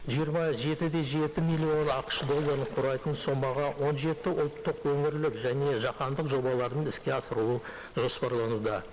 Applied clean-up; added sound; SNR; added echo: neural mask model Resemble Enhance denoiser.